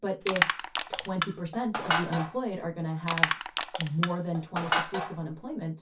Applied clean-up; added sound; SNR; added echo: none; Crushing; -2 dB; reverberation time 0.3 s.